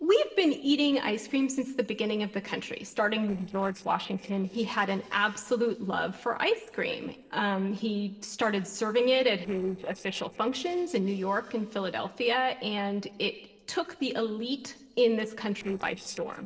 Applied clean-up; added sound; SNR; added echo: neural separator model SepFormer DNS4.